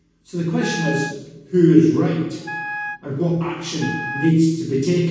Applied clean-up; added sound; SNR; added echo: none; Wind instrument, woodwind instrument; 11 dB; reverberation time 1.2 s.